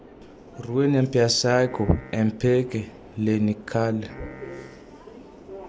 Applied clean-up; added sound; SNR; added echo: none; Piano + Subway, metro, underground; 18 dB; none.